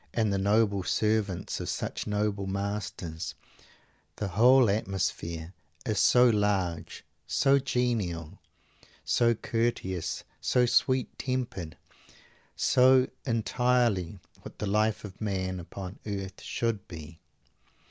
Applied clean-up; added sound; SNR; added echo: none; none; none; none.